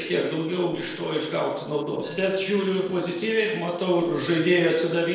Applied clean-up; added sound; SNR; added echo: neural separator model SepFormer DNS4.